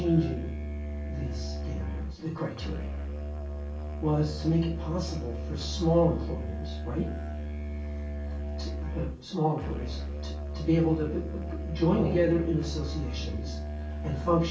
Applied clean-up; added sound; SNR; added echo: none; Musical instrument; 4 dB; reverberation time 0.2 s.